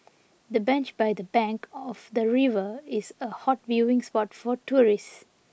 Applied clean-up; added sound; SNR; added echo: none; none; none; none.